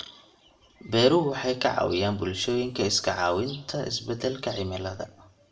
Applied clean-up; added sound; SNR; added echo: none; none; none; reverberation time 0.4 s.